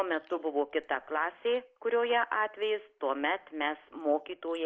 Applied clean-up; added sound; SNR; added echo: neural mask model Resemble Enhance denoiser.